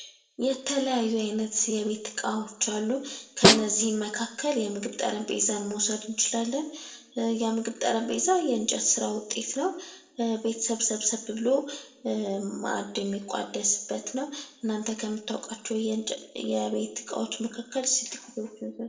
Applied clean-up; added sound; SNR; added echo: none; Snare drum; -4 dB; reverberation time 0.6 s.